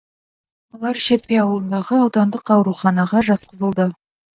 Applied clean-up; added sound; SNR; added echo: neural mask model DeepFilterNet 3.